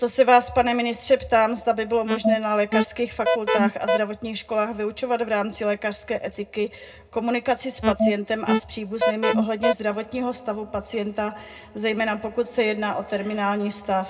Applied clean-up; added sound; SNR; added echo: none; Alarm; -1 dB; reverberation time 0.2 s.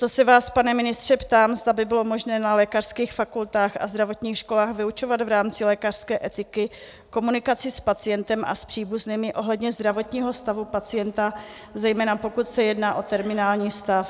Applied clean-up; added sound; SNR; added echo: none; none; none; none.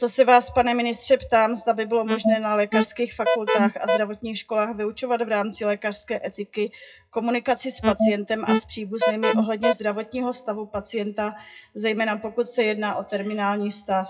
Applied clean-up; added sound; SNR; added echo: classical method WPE with log-MMSE.